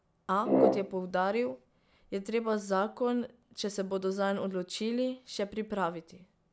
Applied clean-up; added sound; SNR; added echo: none; Brass instrument; -3 dB; none.